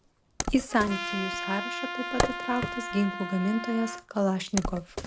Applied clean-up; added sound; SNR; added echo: none; Wood + Trumpet; 4 dB; none.